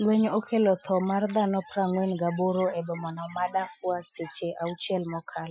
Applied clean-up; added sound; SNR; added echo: classical method Wiener filter.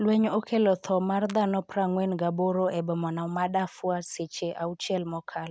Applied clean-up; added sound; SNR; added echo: none; none; none; none.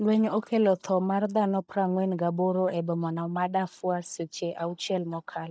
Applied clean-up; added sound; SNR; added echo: neural mask model DeepFilterNet 3.